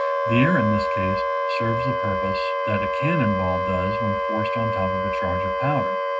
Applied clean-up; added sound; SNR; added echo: none; Wind instrument, woodwind instrument; -2 dB; reverberation time 0.4 s.